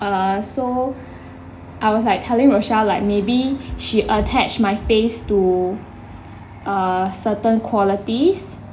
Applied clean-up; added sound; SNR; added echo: none; Fixed-wing aircraft, airplane; 20 dB; reverberation time 0.4 s.